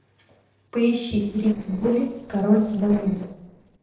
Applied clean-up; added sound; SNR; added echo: neural separator model SepFormer DNS4.